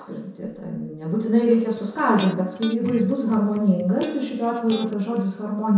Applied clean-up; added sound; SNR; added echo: none; Electric guitar; 15 dB; reverberation time 0.7 s.